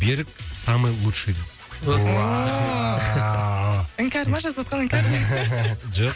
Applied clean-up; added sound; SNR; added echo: none; none; none; none.